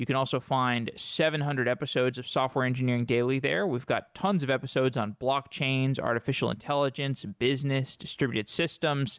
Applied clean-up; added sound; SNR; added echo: none; none; none; none.